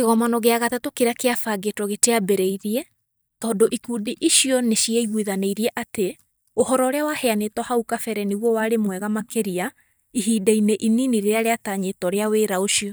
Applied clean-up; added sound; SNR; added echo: neural mask model DeepFilterNet 3.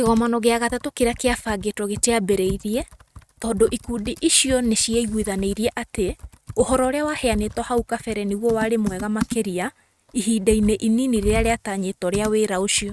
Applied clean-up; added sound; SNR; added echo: neural mask model RNNoise.